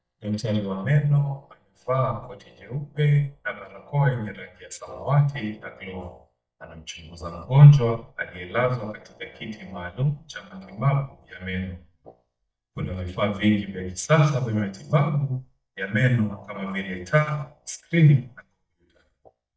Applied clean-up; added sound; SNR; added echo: neural mask model DeepFilterNet 3.